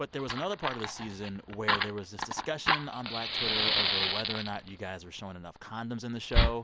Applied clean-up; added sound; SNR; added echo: none; Fire; -5 dB; none.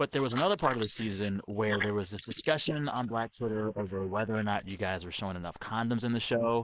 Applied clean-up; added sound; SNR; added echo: neural mask model Resemble Enhance denoiser.